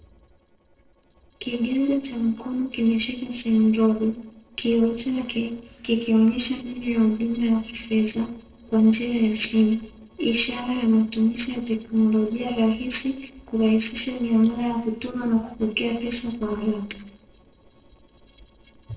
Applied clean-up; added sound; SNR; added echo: neural separator model SepFormer DNS4.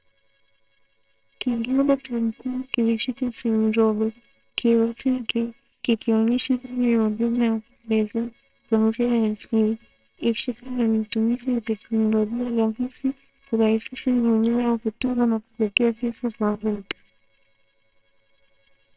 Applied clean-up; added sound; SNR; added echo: neural separator model SepFormer WHAMR!.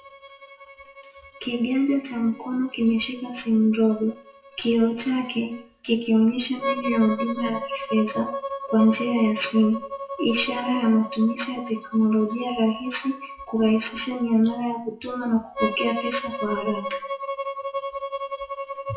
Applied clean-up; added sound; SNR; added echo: classical method WPE with log-MMSE.